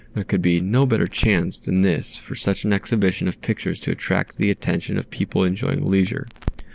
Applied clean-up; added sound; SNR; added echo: none; Crackle; 15 dB; none.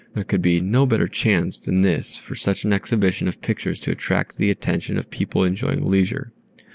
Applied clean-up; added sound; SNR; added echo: none; none; none; none.